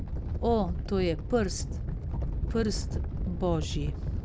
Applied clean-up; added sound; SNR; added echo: none; Animal; 0 dB; none.